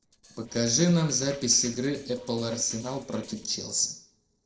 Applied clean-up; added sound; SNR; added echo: neural separator model SepFormer DNS4.